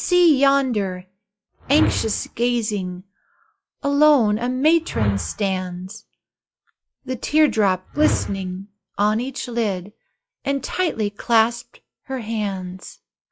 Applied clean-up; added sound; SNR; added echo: classical method log-MMSE.